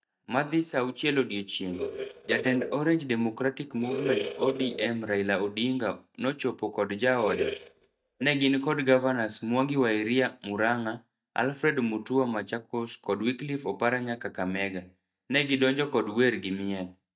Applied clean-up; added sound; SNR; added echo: neural mask model DeepFilterNet 3.